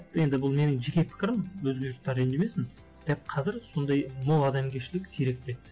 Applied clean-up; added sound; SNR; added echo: none; none; none; none.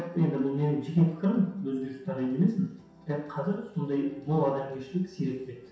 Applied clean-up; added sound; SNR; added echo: none; none; none; reverberation time 0.7 s.